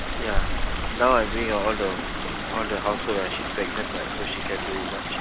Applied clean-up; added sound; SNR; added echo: none; Stream; 0 dB; none.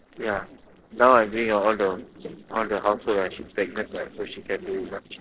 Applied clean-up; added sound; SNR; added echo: neural separator model SepFormer DNS4.